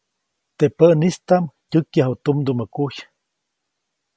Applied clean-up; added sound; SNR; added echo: none; none; none; none.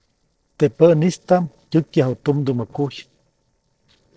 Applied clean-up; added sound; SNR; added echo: neural separator model SepFormer DNS4.